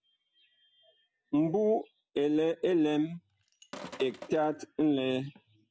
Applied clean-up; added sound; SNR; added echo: none; Sink (filling or washing); 16 dB; none.